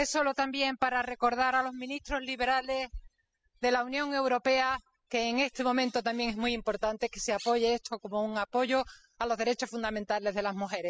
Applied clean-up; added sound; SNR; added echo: classical method spectral subtraction.